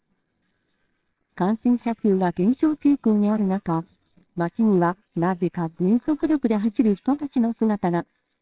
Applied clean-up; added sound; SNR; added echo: neural separator model SepFormer WHAMR!.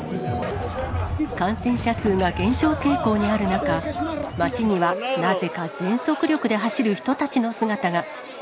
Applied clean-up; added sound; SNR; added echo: none; none; none; none.